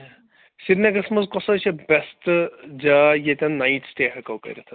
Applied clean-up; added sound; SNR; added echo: none; none; none; none.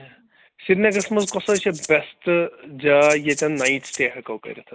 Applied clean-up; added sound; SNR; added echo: none; Rattle (instrument); 13 dB; none.